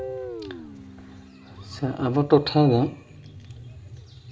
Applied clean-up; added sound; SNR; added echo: none; Guitar; 16 dB; reverberation time 0.5 s.